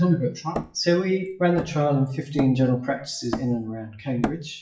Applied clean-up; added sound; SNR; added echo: classical method WPE with log-MMSE.